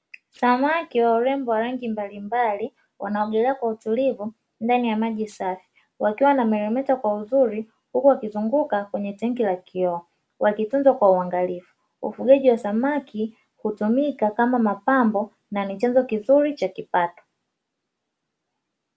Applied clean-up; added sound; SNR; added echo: none; none; none; none.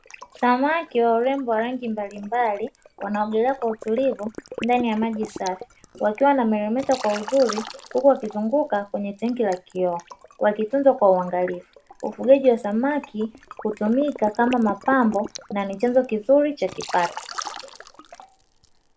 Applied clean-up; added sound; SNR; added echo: none; Liquid; 17 dB; none.